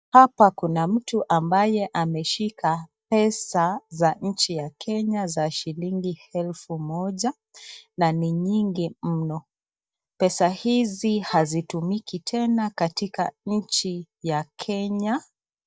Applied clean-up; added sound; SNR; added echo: neural mask model DeepFilterNet 3.